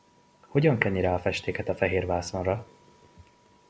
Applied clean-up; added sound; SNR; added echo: none; none; none; none.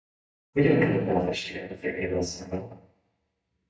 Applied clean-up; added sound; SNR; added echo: neural mask model DeepFilterNet 3.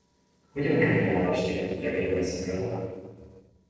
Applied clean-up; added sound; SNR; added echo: neural separator model SepFormer DNS4.